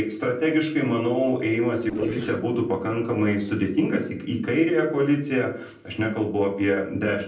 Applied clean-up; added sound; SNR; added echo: neural separator model SepFormer DNS4.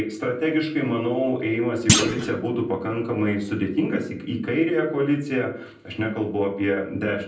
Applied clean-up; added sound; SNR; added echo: none; Thump, thud; 0 dB; reverberation time 0.6 s.